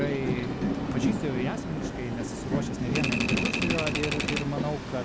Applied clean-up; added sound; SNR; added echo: none; Train + Typewriter; -3 dB; none.